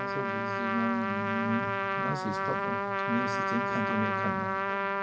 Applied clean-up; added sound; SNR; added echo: none; Trumpet; -4 dB; reverberation time 1.9 s.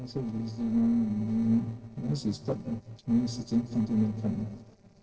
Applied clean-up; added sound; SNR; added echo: neural separator model SepFormer DNS4.